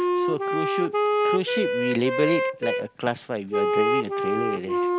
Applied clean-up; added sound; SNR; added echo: none; Wind instrument, woodwind instrument; -4 dB; none.